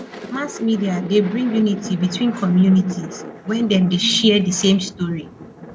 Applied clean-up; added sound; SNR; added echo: none; Thunder; 16 dB; none.